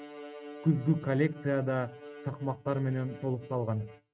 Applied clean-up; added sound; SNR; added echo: neural mask model RNNoise.